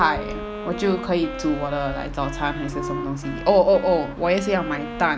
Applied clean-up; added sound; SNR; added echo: none; Wind instrument, woodwind instrument; 10 dB; none.